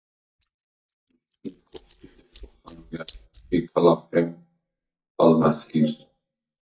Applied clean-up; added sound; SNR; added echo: neural mask model DeepFilterNet 3.